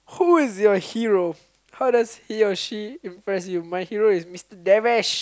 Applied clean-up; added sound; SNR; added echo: none; none; none; none.